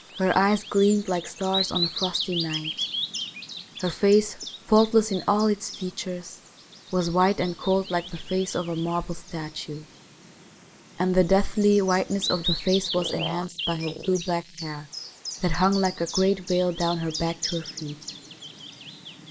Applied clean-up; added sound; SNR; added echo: neural mask model Resemble Enhance denoiser.